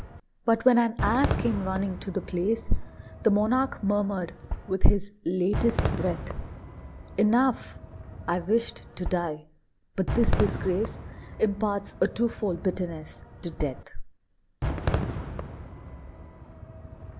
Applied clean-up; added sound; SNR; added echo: none; Fireworks; 7 dB; none.